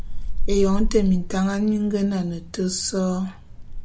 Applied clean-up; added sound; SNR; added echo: none; Wind; 2 dB; none.